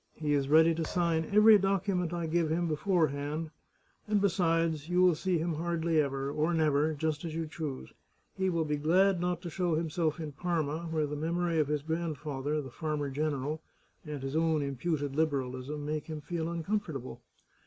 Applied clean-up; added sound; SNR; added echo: none; Thump, thud; 17 dB; none.